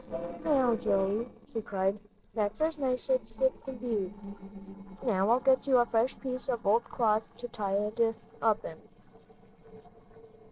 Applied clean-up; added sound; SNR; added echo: neural separator model SepFormer DNS4.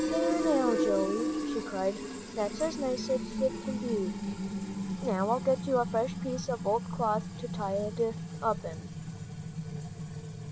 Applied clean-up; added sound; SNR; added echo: none; Fill (with liquid); 2 dB; none.